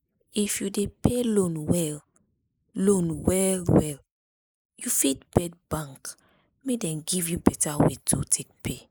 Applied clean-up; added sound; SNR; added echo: neural mask model Resemble Enhance denoiser.